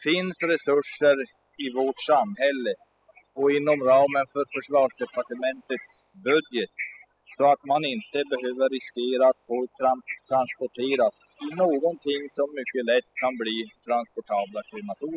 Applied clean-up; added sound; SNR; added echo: classical method spectral subtraction.